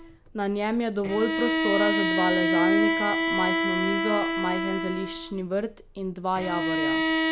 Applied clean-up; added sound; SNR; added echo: none; Bowed string instrument; -2 dB; none.